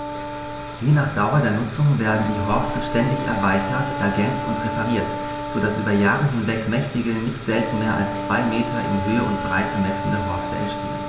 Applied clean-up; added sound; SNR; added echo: none; Wind instrument, woodwind instrument; 7 dB; reverberation time 1.9 s.